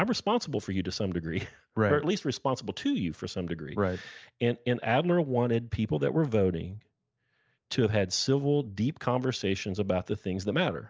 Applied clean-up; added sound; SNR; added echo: none; none; none; none.